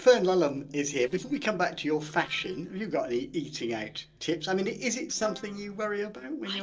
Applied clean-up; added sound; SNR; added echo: neural separator model SepFormer DNS4.